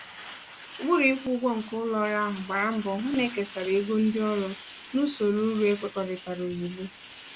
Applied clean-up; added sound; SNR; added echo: none; Truck; 17 dB; none.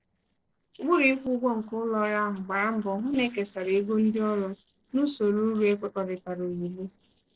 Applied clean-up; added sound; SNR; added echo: neural separator model SepFormer DNS4.